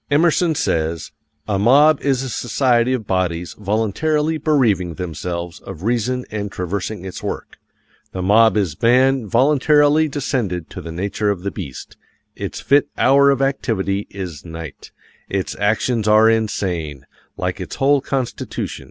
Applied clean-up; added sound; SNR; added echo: none; none; none; none.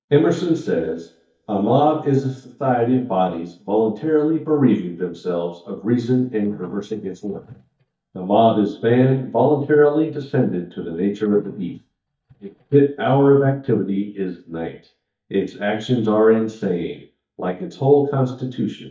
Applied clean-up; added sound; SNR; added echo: neural mask model DeepFilterNet 3.